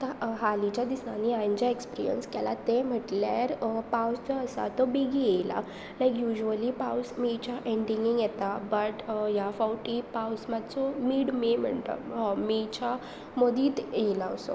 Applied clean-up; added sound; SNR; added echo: none; none; none; none.